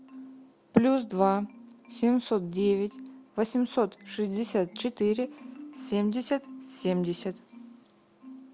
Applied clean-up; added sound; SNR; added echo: none; Marimba, xylophone; 19 dB; none.